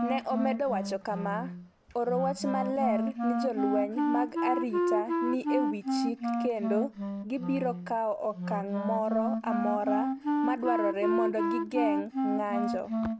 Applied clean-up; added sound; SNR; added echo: none; Wind instrument, woodwind instrument; -1 dB; none.